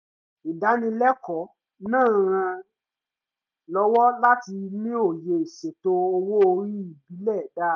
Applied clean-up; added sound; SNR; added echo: none; none; none; none.